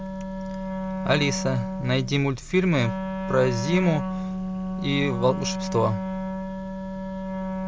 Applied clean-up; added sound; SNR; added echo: none; Wind instrument, woodwind instrument; 4 dB; none.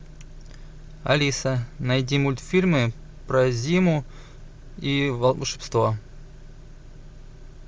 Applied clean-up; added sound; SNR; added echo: none; none; none; none.